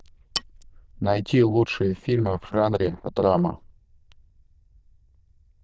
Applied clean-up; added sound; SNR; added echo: neural diffusion model UNIVERSE++.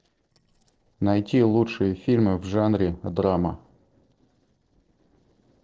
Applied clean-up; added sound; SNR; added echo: neural separator model SepFormer DNS4.